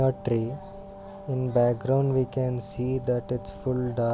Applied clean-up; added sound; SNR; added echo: none; Wind instrument, woodwind instrument; 17 dB; none.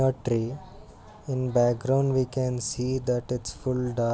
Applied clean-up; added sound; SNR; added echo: none; none; none; none.